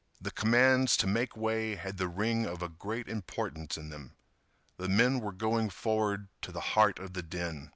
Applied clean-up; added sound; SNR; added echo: none; none; none; none.